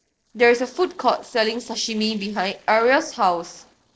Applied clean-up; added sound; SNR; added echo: neural separator model SepFormer DNS4.